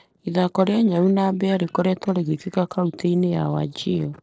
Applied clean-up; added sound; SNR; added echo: neural separator model SepFormer DNS4.